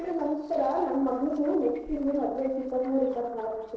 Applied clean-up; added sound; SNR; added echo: neural separator model SepFormer DNS4.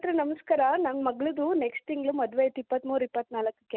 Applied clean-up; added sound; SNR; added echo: none; none; none; none.